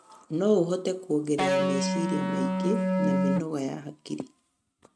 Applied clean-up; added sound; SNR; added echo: neural mask model RNNoise.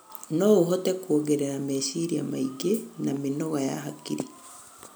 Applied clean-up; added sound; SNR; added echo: none; none; none; none.